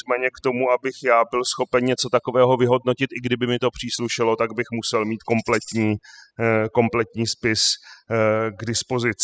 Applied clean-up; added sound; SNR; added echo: classical method spectral subtraction.